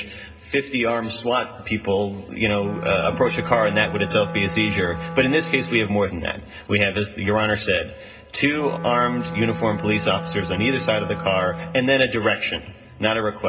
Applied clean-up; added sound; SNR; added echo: none; Wind instrument, woodwind instrument; 11 dB; reverberation time 0.2 s.